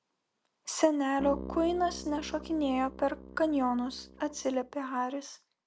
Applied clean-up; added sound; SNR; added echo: none; Keyboard (musical); 13 dB; none.